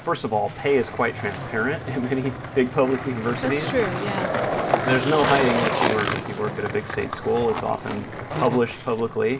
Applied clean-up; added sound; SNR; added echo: none; Skateboard; 3 dB; none.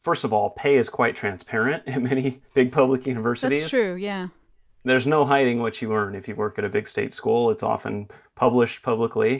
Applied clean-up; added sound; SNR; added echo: none; none; none; none.